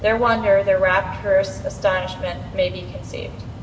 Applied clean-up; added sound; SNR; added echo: none; Mechanical fan; 12 dB; reverberation time 1.0 s.